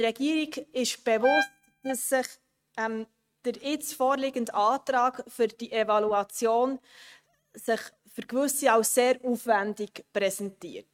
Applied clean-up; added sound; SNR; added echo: neural mask model RNNoise.